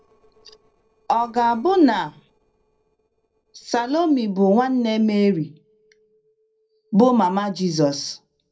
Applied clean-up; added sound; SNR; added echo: neural separator model SepFormer DNS4.